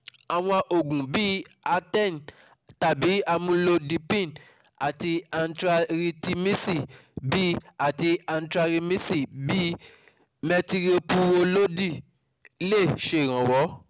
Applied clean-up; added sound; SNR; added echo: none; none; none; none.